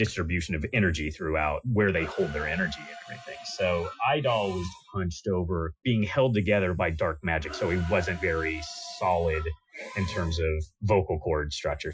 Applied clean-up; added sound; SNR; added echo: classical method Wiener filter.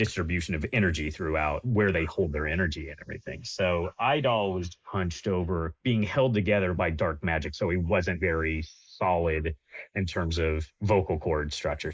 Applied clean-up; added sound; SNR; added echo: neural mask model Resemble Enhance denoiser.